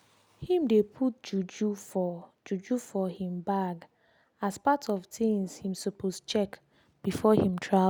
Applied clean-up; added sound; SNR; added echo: none; none; none; none.